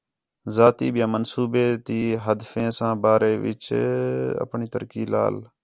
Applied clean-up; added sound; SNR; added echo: none; none; none; none.